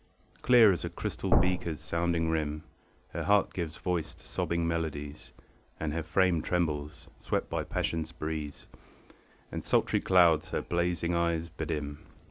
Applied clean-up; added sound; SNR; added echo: none; Thump, thud; -3 dB; none.